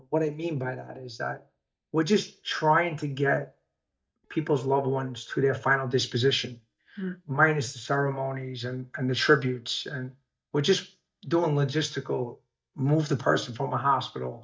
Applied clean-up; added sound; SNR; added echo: neural mask model DeepFilterNet 3.